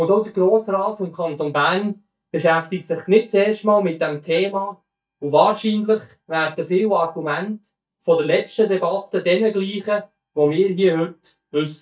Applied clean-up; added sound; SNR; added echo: neural mask model DeepFilterNet 3.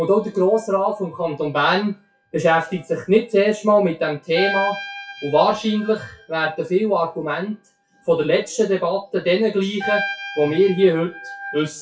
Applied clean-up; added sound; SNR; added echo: classical method WPE with log-MMSE.